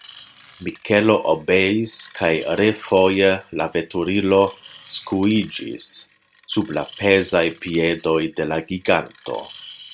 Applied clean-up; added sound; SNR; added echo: none; Screech; 19 dB; none.